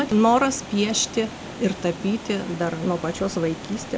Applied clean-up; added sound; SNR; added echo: none; Water; 13 dB; none.